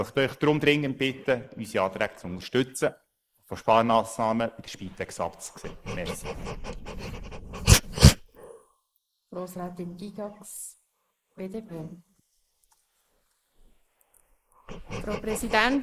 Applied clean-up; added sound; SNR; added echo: neural mask model Resemble Enhance denoiser.